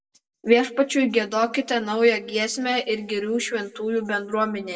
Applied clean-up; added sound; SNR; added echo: none; none; none; reverberation time 1.8 s.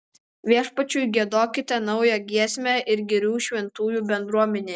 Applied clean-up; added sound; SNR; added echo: none; none; none; none.